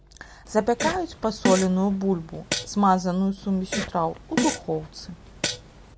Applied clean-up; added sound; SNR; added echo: none; Fart; 6 dB; none.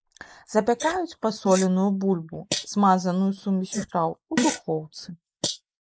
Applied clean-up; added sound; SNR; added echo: neural mask model Resemble Enhance denoiser.